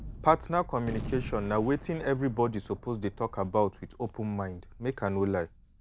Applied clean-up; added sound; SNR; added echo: none; Gunshot, gunfire; 13 dB; none.